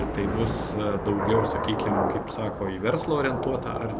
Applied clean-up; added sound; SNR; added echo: none; Thunder / Rain; 1 dB; none.